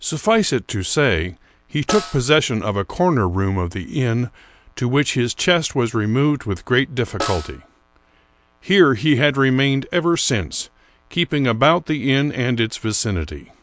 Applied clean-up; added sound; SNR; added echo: none; Snare drum; 13 dB; none.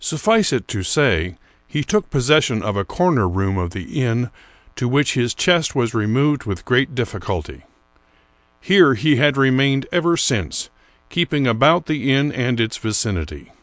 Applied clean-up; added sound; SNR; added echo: none; none; none; none.